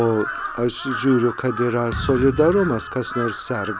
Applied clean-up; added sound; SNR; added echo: none; Thump, thud + Crow; 9 dB; none.